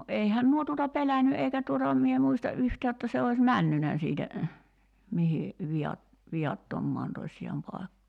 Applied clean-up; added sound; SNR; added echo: none; none; none; none.